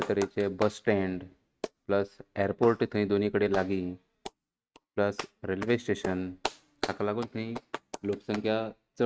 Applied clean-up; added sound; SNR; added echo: neural mask model RNNoise.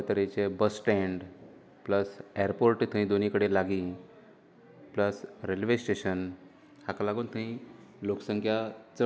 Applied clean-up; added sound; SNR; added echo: none; none; none; none.